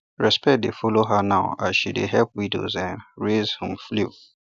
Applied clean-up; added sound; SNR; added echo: none; none; none; none.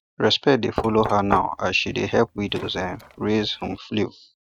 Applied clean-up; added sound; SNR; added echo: neural mask model RNNoise.